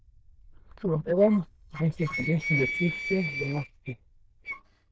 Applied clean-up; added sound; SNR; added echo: neural diffusion model UNIVERSE++.